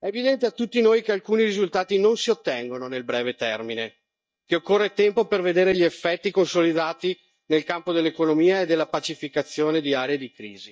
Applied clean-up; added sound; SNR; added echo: neural mask model DeepFilterNet 3.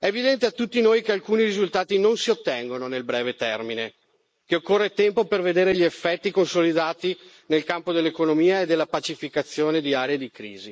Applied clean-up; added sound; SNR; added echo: neural mask model Resemble Enhance denoiser.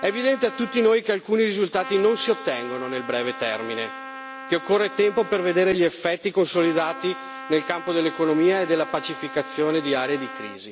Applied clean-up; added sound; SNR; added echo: none; Trumpet; 14 dB; none.